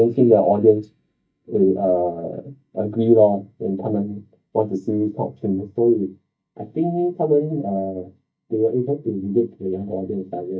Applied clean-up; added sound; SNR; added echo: neural mask model DeepFilterNet 3.